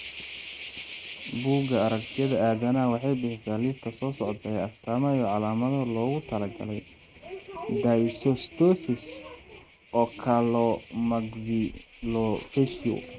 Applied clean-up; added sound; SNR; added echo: neural mask model RNNoise.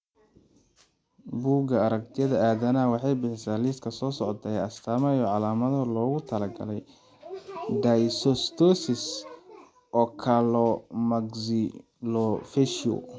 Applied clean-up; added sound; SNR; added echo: none; none; none; none.